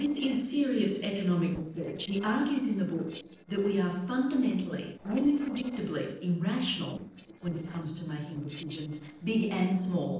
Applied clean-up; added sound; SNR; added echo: neural separator model SepFormer DNS4.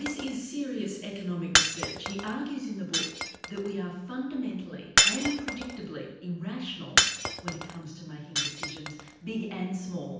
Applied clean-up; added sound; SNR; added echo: none; Shatter; -4 dB; reverberation time 0.9 s.